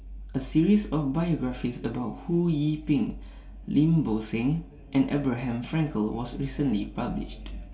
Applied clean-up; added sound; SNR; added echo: none; none; none; reverberation time 0.2 s.